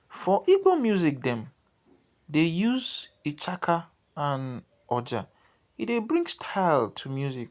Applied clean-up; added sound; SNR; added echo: none; none; none; none.